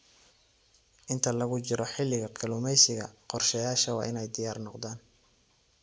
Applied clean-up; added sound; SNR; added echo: none; none; none; none.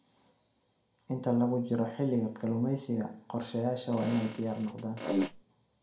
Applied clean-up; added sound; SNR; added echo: none; Fart; 4 dB; reverberation time 0.4 s.